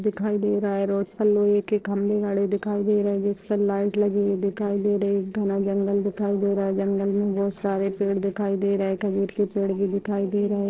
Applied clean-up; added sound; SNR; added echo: neural separator model SepFormer DNS4.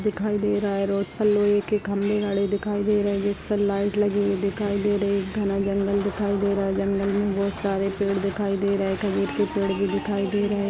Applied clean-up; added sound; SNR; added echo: none; Shatter; 17 dB; none.